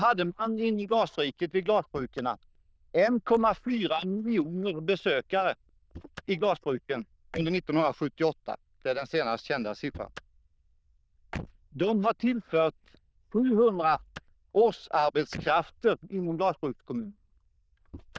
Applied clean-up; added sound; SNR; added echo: neural diffusion model UNIVERSE++.